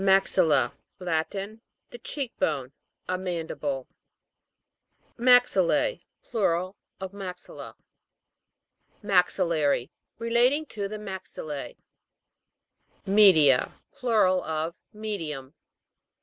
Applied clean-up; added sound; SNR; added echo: none; none; none; none.